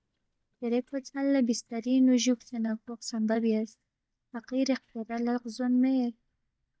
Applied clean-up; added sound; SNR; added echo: neural mask model DeepFilterNet 3.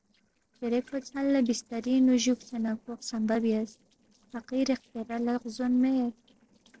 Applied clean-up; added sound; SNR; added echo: neural separator model SepFormer DNS4.